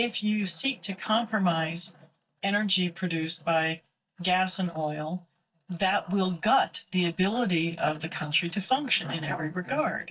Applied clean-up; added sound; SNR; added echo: neural mask model DeepFilterNet 3.